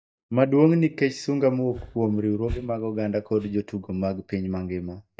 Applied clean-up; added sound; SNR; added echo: neural mask model DeepFilterNet 3.